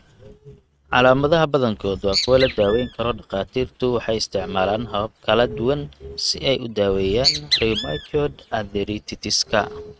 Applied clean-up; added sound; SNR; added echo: neural mask model RNNoise.